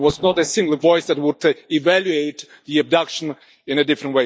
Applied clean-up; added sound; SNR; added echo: neural mask model DeepFilterNet 3.